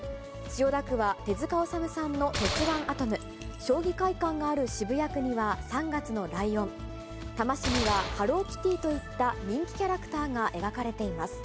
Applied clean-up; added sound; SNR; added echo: none; Gunshot, gunfire; 7 dB; none.